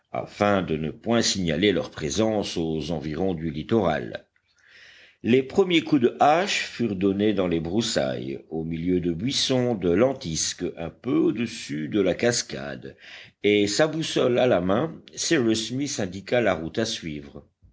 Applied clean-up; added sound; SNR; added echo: none; none; none; none.